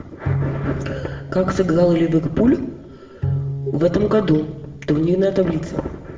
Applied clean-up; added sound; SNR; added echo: none; Bowed string instrument; 9 dB; reverberation time 0.8 s.